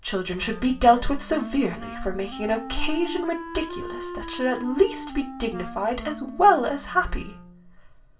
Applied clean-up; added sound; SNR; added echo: none; Wind instrument, woodwind instrument; 13 dB; reverberation time 0.2 s.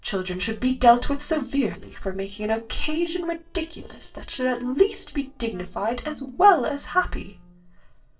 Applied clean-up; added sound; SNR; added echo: neural separator model SepFormer DNS4.